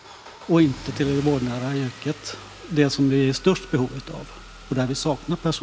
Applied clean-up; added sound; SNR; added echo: none; Engine starting / Car; 17 dB; none.